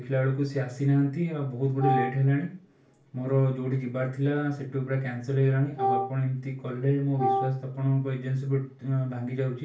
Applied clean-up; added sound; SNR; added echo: none; Wind instrument, woodwind instrument; 2 dB; reverberation time 0.3 s.